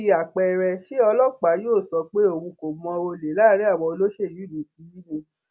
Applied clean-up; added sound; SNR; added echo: none; none; none; none.